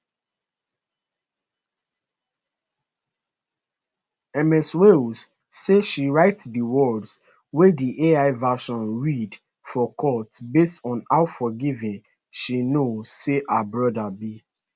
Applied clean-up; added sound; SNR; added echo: none; none; none; none.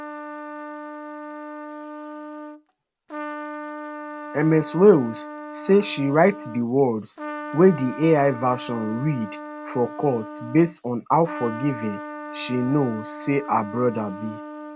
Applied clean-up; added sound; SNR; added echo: none; Trumpet; 12 dB; none.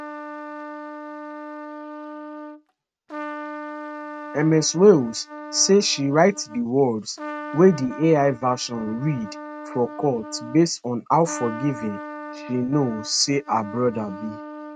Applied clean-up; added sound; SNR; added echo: neural mask model RNNoise.